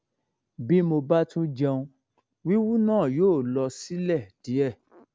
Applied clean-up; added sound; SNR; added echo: none; none; none; none.